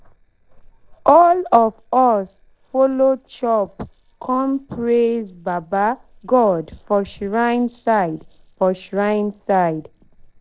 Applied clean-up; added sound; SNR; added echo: neural separator model SepFormer DNS4.